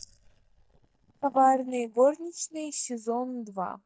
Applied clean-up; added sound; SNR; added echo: neural mask model DeepFilterNet 3.